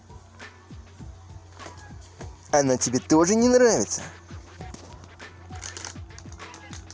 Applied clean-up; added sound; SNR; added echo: none; Scratching (performance technique); 18 dB; none.